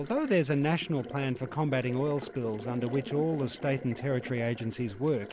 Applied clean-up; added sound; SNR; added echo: none; Water tap, faucet; 13 dB; none.